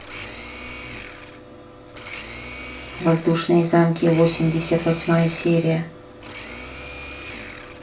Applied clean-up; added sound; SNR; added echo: none; Domestic sounds, home sounds; 16 dB; reverberation time 0.3 s.